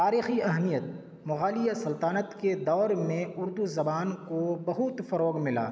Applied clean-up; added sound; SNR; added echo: none; none; none; none.